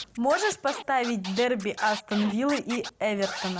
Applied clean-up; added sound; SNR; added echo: none; Scratching (performance technique); 11 dB; none.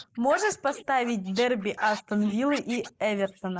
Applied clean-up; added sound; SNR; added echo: neural mask model Resemble Enhance denoiser.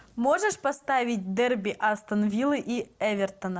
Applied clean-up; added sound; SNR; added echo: none; none; none; none.